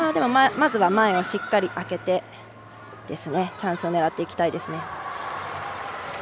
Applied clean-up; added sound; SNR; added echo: none; none; none; none.